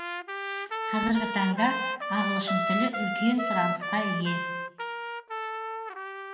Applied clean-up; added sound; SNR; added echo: none; Trumpet; 1 dB; reverberation time 0.9 s.